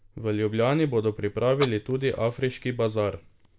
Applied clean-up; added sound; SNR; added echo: none; Fire; 17 dB; none.